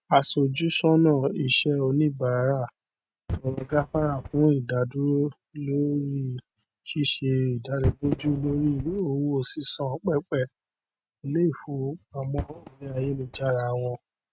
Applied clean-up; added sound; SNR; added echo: neural mask model RNNoise.